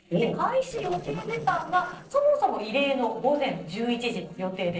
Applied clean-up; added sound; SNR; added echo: neural separator model SepFormer DNS4.